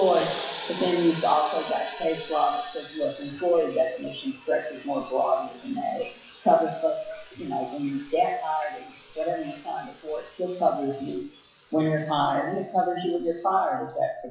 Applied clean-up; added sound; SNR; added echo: classical method WPE with log-MMSE.